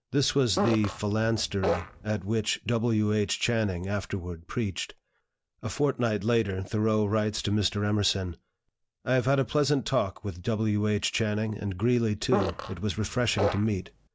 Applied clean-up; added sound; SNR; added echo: none; Fart; 5 dB; none.